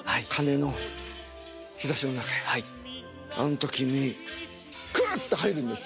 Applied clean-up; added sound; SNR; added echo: none; Gong + Glass; 16 dB; none.